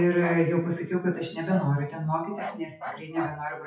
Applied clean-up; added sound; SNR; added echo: classical method WPE with log-MMSE.